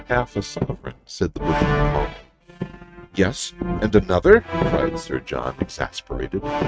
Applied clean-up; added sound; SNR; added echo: neural mask model RNNoise.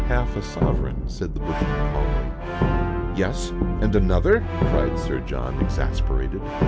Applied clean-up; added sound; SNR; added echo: none; Brass instrument; -4 dB; none.